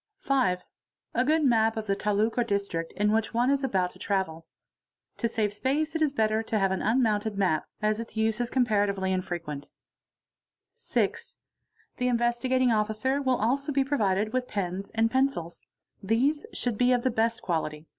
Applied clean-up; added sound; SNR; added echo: none; none; none; none.